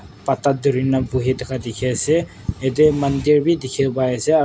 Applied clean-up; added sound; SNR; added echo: none; none; none; none.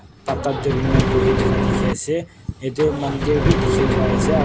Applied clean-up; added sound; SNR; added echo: none; Engine; -4 dB; none.